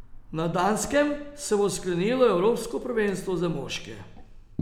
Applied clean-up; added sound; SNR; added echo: none; Liquid; 15 dB; none.